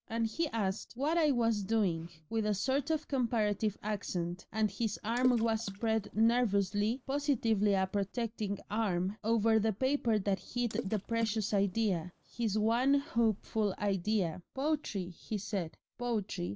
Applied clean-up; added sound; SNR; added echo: none; Water / Splash, splatter; 16 dB; none.